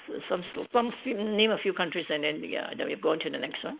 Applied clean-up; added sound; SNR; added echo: neural mask model Resemble Enhance denoiser.